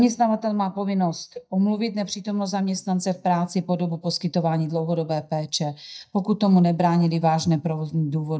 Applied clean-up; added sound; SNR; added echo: neural mask model DeepFilterNet 3.